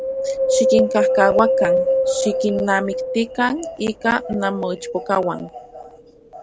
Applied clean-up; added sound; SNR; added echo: none; Wind; 0 dB; none.